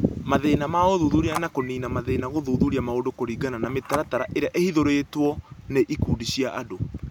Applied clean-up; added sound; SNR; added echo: none; Telephone; 16 dB; none.